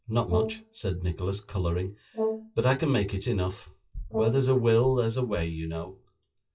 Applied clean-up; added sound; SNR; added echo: classical method WPE with log-MMSE.